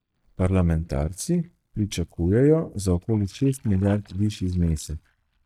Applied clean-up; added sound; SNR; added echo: neural mask model DeepFilterNet 3.